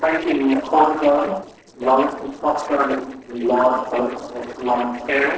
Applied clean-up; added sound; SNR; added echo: neural separator model SepFormer DNS4.